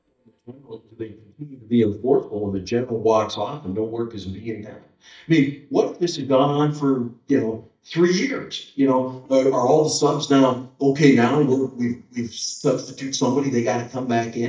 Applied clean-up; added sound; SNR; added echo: neural mask model DeepFilterNet 3.